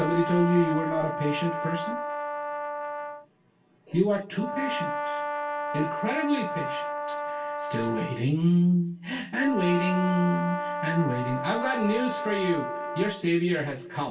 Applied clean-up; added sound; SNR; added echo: none; Brass instrument; 5 dB; reverberation time 0.2 s.